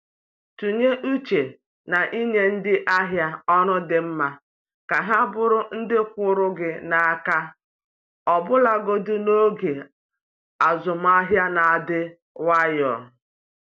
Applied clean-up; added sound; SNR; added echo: none; none; none; none.